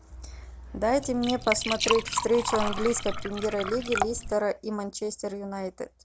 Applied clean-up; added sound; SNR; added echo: none; Liquid; 3 dB; none.